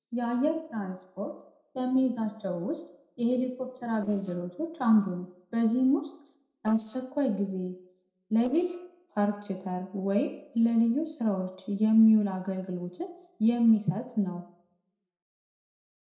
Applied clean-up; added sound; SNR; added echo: neural separator model SepFormer DNS4.